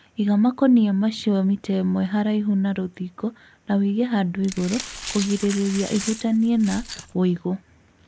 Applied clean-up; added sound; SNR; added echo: none; Glass; 13 dB; none.